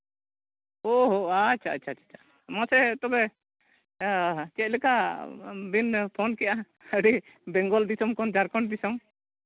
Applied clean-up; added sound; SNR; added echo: none; none; none; none.